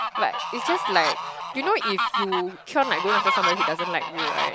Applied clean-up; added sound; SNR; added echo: none; Fowl; -1 dB; none.